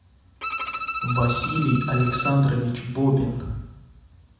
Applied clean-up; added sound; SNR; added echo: none; Bowed string instrument; 6 dB; reverberation time 1.0 s.